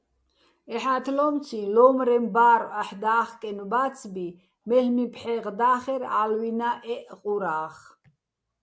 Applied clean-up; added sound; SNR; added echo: none; none; none; none.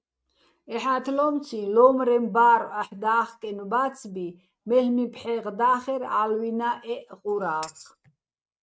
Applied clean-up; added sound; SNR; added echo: neural mask model RNNoise.